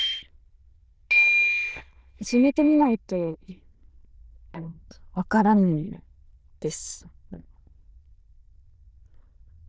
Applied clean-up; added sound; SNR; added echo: neural diffusion model UNIVERSE++.